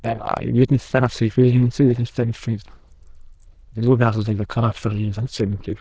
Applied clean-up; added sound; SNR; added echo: neural diffusion model UNIVERSE++.